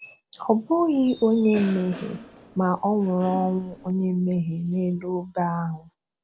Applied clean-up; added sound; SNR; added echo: none; Cough; 17 dB; none.